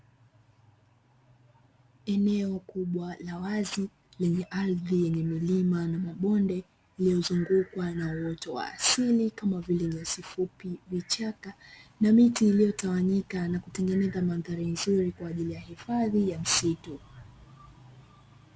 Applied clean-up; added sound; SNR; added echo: none; none; none; none.